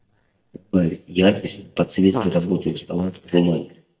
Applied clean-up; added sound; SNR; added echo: neural mask model DeepFilterNet 3.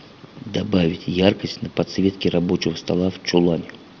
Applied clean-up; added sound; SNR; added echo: none; none; none; none.